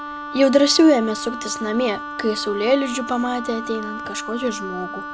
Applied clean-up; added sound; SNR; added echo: none; Wind instrument, woodwind instrument; 10 dB; none.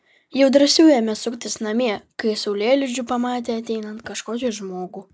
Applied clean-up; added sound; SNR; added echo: none; none; none; none.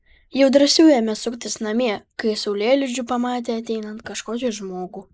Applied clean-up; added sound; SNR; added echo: neural mask model Resemble Enhance denoiser.